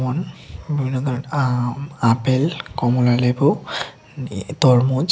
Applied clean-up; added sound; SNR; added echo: none; none; none; none.